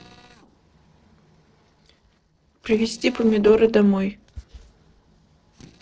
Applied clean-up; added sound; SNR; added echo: neural separator model SepFormer DNS4.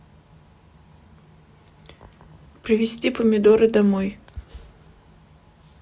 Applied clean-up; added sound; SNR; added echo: none; none; none; none.